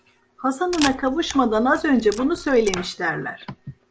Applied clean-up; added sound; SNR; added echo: none; Camera; 12 dB; none.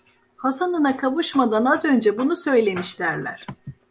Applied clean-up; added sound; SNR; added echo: none; none; none; none.